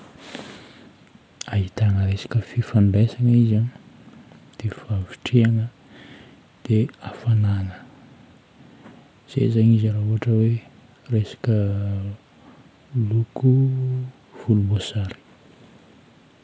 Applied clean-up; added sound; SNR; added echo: none; none; none; none.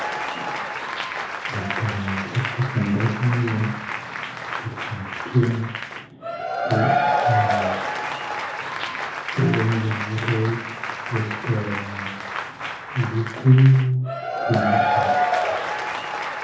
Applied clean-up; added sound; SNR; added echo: none; Applause / Crowd / Cheering; 2 dB; reverberation time 0.7 s.